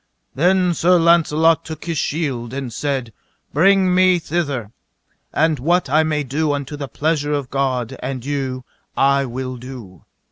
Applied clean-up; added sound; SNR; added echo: none; none; none; none.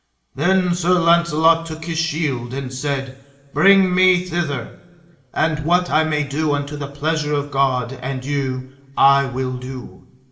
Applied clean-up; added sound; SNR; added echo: none; none; none; reverberation time 1.3 s.